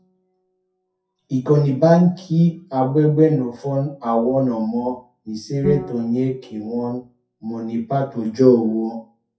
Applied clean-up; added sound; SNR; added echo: classical method WPE with log-MMSE.